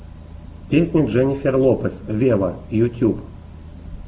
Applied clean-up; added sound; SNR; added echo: none; none; none; none.